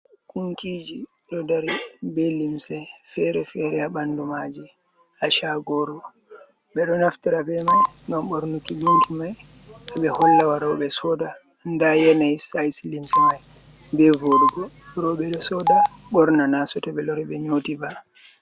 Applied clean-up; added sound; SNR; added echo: none; Telephone; -1 dB; none.